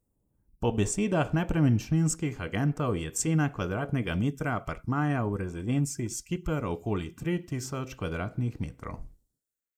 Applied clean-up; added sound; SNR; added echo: neural mask model Resemble Enhance denoiser.